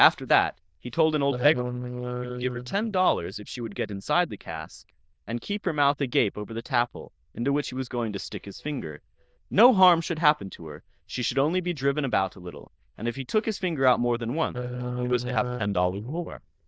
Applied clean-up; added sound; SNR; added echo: neural diffusion model UNIVERSE++.